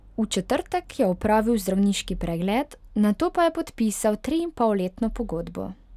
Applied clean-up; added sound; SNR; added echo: none; none; none; none.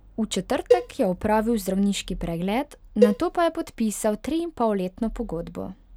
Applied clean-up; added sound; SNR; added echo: none; Cowbell; 2 dB; none.